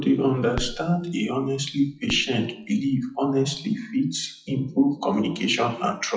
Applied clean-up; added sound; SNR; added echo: classical method WPE with log-MMSE.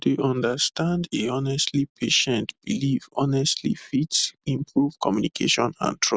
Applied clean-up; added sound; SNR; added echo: none; none; none; none.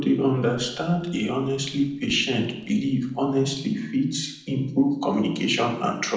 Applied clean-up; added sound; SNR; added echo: neural separator model SepFormer DNS4.